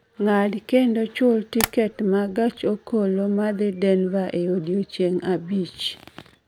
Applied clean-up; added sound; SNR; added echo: none; Tap; 10 dB; none.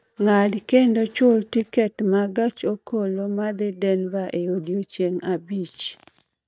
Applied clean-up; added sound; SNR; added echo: neural mask model DeepFilterNet 3.